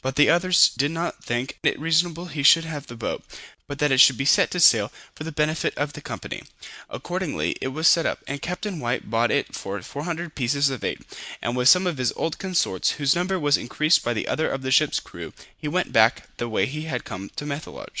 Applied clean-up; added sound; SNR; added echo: none; none; none; none.